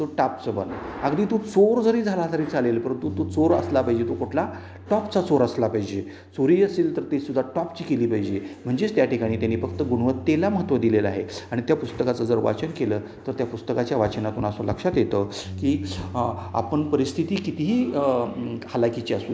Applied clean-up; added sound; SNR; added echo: none; Bass guitar; 17 dB; none.